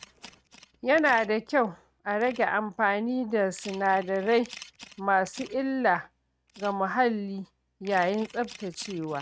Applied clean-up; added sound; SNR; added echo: neural mask model RNNoise.